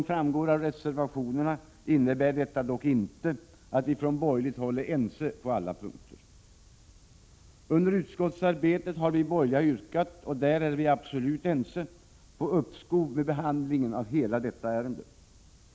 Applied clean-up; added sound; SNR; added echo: none; none; none; none.